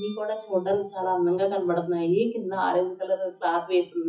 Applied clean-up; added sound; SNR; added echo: classical method WPE with log-MMSE.